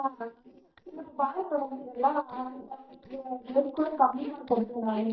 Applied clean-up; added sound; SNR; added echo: neural mask model DeepFilterNet 3.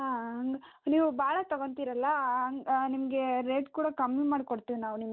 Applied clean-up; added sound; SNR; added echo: none; none; none; none.